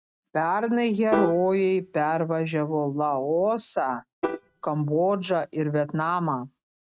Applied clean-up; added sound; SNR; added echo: neural mask model RNNoise.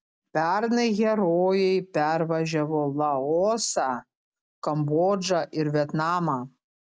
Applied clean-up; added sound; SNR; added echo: none; none; none; none.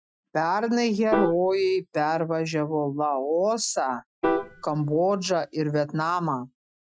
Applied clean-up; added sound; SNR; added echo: classical method Wiener filter.